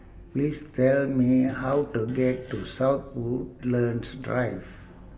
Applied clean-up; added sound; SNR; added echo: none; Fart; 20 dB; reverberation time 1.4 s.